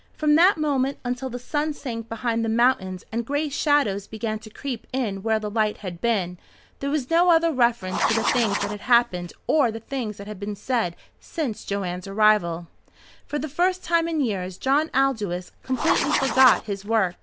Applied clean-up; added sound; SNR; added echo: none; Writing; 4 dB; none.